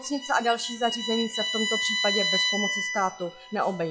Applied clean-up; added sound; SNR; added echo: classical method log-MMSE.